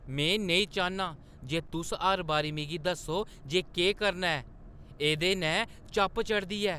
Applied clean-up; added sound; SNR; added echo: none; Boat, Water vehicle; 18 dB; none.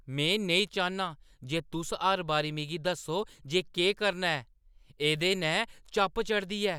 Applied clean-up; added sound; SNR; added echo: none; none; none; none.